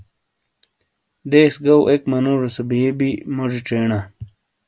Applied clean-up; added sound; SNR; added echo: none; none; none; none.